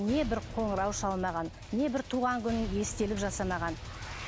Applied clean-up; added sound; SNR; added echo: none; none; none; none.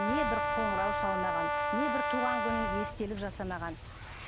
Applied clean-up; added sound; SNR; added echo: none; Brass instrument; -3 dB; none.